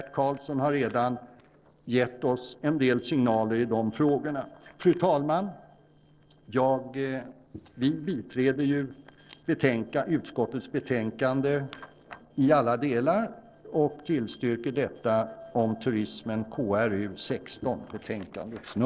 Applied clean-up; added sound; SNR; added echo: neural separator model SepFormer DNS4.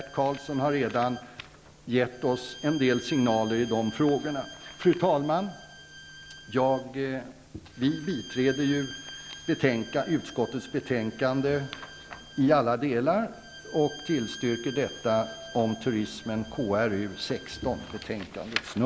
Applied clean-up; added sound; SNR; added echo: none; Bowed string instrument; 18 dB; none.